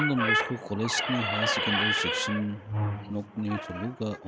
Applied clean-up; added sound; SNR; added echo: none; Squeak / Slam; -3 dB; none.